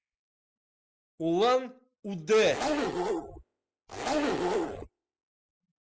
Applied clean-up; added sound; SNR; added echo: classical method spectral subtraction.